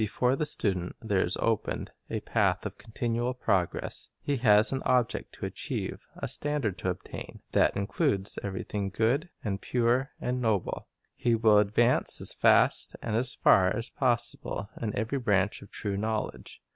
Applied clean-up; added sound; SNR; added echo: none; none; none; none.